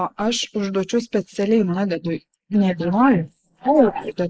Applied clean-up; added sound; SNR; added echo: neural mask model Resemble Enhance denoiser.